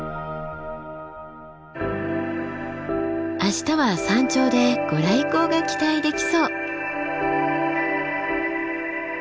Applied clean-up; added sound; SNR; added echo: none; none; none; none.